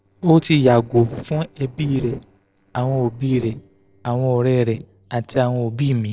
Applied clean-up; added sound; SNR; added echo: neural separator model SepFormer DNS4.